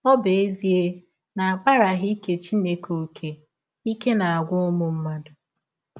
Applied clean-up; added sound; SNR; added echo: none; none; none; none.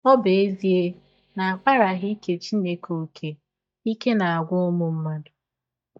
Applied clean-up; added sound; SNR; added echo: neural mask model DeepFilterNet 3.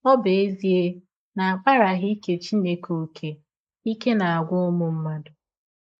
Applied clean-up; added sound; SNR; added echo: neural mask model Resemble Enhance denoiser.